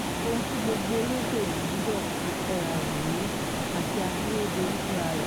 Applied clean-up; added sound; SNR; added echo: none; Water; -3 dB; none.